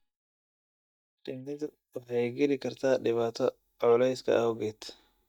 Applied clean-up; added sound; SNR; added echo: neural mask model DeepFilterNet 3.